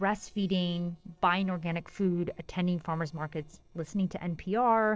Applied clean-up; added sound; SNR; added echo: neural separator model SepFormer DNS4.